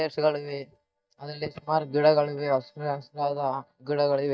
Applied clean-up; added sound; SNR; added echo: neural mask model DeepFilterNet 3.